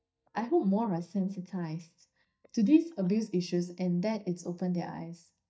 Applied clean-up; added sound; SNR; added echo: neural mask model DeepFilterNet 3.